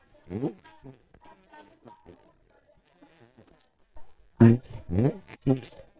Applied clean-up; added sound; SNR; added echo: neural mask model DeepFilterNet 3.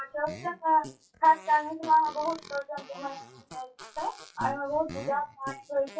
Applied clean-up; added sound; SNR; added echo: classical method WPE with log-MMSE.